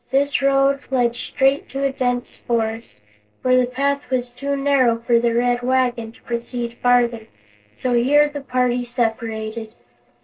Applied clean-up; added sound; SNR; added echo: neural separator model SepFormer DNS4.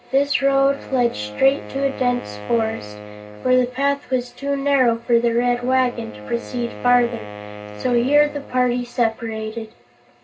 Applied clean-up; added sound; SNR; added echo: none; Wind instrument, woodwind instrument; 15 dB; reverberation time 0.2 s.